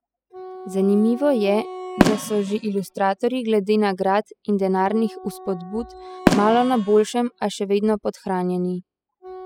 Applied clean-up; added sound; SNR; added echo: classical method spectral subtraction.